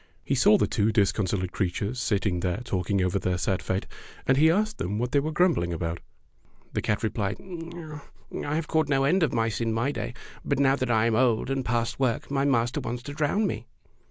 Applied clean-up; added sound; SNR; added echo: none; none; none; none.